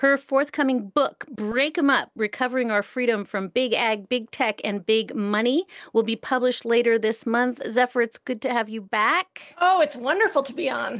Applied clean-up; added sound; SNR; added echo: none; none; none; none.